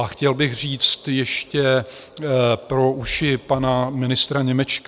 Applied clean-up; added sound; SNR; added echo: none; none; none; none.